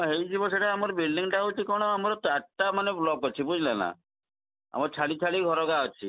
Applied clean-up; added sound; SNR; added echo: none; none; none; none.